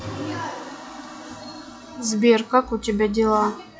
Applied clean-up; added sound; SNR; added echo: classical method log-MMSE.